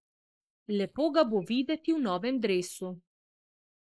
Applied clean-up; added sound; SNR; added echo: neural mask model Resemble Enhance denoiser.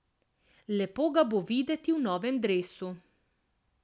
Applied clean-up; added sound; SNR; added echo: none; none; none; none.